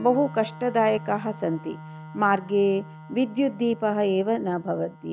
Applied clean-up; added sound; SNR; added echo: none; Organ; 17 dB; none.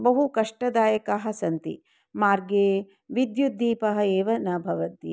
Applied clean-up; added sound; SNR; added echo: none; none; none; none.